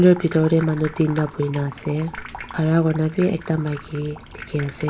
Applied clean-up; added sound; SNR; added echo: none; Sink (filling or washing) / Water tap, faucet; 17 dB; none.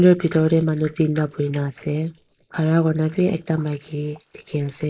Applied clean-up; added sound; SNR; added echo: neural mask model Resemble Enhance denoiser.